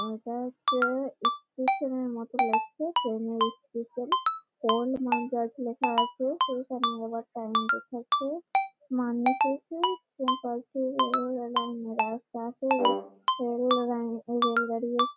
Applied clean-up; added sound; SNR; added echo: none; Ringtone + Brass instrument; -1 dB; none.